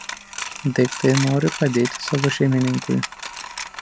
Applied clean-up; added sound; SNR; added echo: none; Coin (dropping); 10 dB; none.